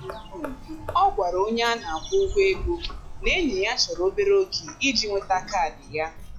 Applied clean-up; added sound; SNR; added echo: classical method log-MMSE.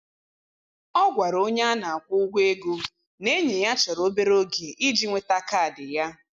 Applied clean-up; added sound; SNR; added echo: none; none; none; none.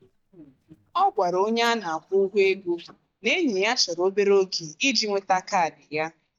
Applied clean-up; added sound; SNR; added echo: neural mask model DeepFilterNet 3.